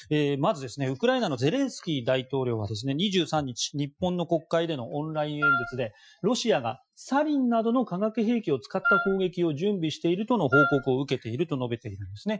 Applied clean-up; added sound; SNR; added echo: classical method Wiener filter.